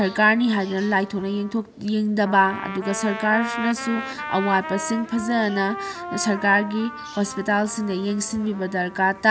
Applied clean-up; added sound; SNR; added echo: none; Trumpet; 12 dB; none.